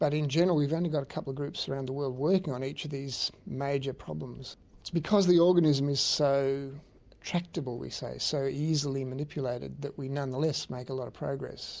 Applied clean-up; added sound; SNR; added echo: none; none; none; none.